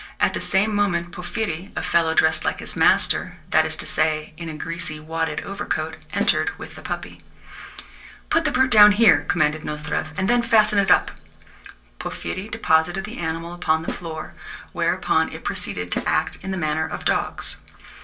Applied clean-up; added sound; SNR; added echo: neural separator model SepFormer DNS4.